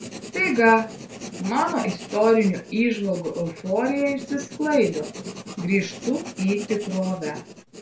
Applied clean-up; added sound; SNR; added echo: none; Writing; 13 dB; reverberation time 0.3 s.